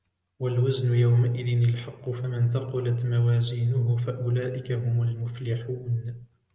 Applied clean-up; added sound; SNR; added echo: none; none; none; none.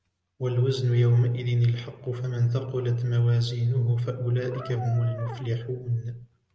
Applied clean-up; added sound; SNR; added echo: none; Brass instrument; 16 dB; none.